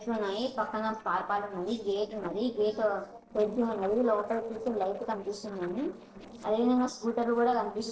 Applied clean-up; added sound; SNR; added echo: neural separator model SepFormer DNS4.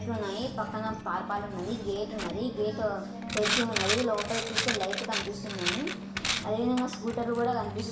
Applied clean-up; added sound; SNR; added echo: none; Coin (dropping); 2 dB; reverberation time 0.7 s.